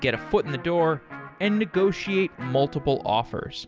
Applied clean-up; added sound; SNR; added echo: none; Electric guitar; 15 dB; none.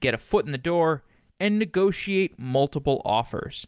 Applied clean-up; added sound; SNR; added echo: none; none; none; none.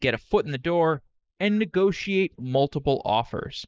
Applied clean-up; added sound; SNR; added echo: neural mask model Resemble Enhance denoiser.